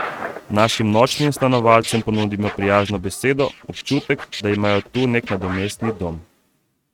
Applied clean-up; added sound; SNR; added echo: neural mask model RNNoise.